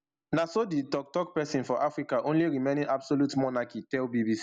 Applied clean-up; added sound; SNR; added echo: none; none; none; none.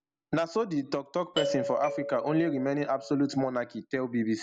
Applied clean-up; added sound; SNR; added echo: none; Doorbell; 6 dB; none.